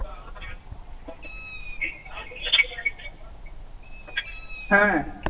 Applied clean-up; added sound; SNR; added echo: none; Bird; 4 dB; reverberation time 0.9 s.